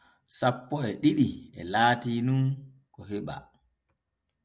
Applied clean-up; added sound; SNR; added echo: none; none; none; none.